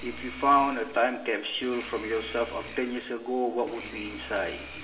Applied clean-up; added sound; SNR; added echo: none; Domestic sounds, home sounds; 15 dB; reverberation time 0.8 s.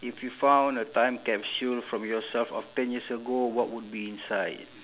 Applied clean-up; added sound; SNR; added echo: none; none; none; none.